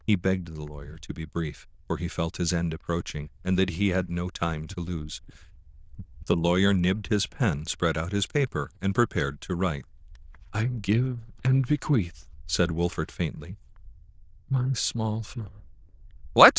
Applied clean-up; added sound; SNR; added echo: neural diffusion model UNIVERSE++.